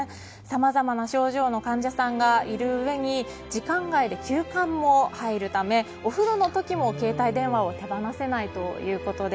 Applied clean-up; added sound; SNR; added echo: none; none; none; none.